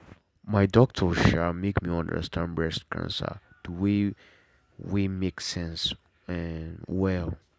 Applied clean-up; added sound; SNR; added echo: none; none; none; none.